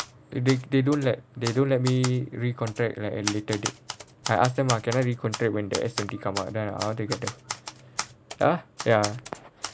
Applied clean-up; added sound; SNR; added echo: none; Typewriter; 11 dB; none.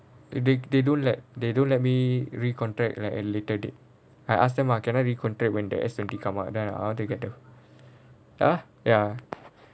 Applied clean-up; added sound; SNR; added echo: none; none; none; none.